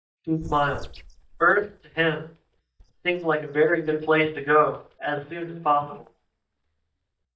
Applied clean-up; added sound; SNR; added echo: neural mask model DeepFilterNet 3.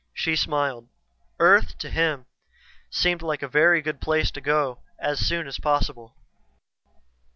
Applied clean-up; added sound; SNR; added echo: none; none; none; none.